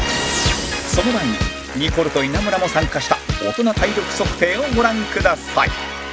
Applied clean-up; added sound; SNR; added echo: none; Bathtub (filling or washing) / Water tap, faucet; 20 dB; none.